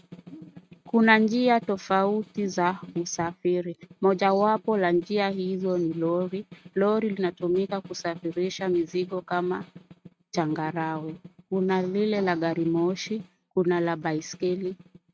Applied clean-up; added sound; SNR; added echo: neural mask model RNNoise.